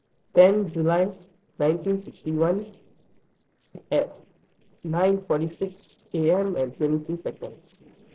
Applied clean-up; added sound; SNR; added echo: neural separator model SepFormer DNS4.